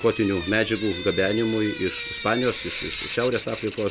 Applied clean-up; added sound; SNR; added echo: none; Drip / Sink (filling or washing); 10 dB; none.